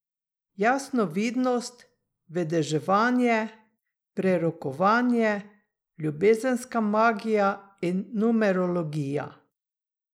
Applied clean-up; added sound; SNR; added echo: neural mask model Resemble Enhance denoiser.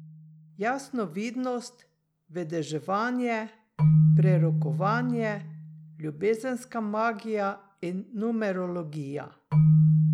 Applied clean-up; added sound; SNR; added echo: none; Keyboard (musical); -4 dB; none.